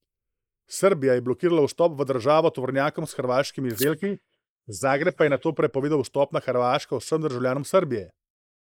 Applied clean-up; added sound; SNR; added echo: neural mask model Resemble Enhance denoiser.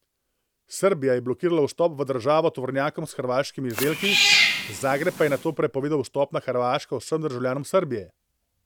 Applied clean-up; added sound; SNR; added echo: none; Cat; 0 dB; none.